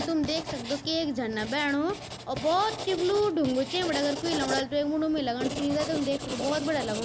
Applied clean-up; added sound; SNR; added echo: none; Writing; 8 dB; none.